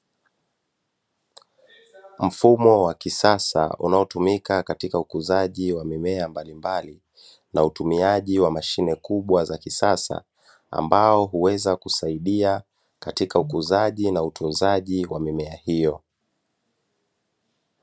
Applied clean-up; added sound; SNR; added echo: none; none; none; none.